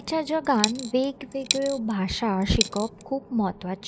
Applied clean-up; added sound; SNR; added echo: none; Coin (dropping); 6 dB; none.